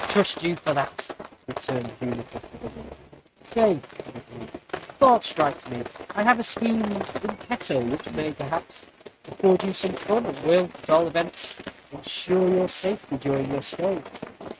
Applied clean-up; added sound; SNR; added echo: neural mask model RNNoise.